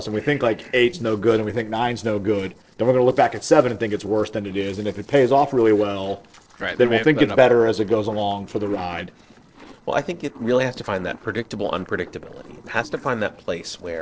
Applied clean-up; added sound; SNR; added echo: neural separator model SepFormer DNS4.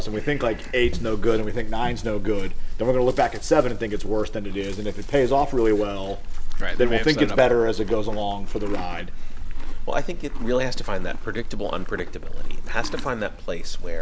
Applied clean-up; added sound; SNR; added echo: none; Livestock, farm animals, working animals; -1 dB; none.